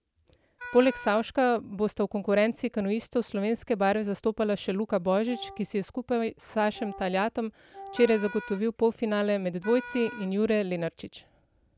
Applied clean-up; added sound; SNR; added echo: none; Wind instrument, woodwind instrument + Wind instrument, woodwind instrument; 16 dB; none.